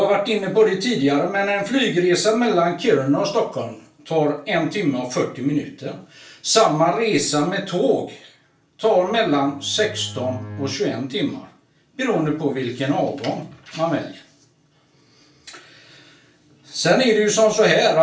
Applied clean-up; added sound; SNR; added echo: none; Bowed string instrument; 14 dB; reverberation time 0.3 s.